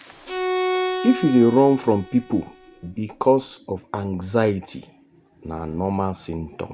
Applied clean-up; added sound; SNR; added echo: none; Bowed string instrument; 6 dB; none.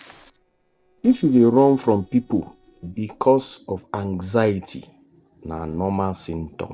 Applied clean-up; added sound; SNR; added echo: neural separator model SepFormer DNS4.